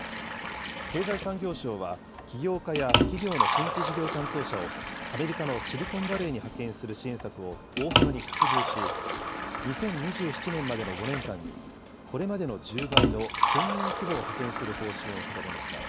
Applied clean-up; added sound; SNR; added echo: none; Liquid; -3 dB; none.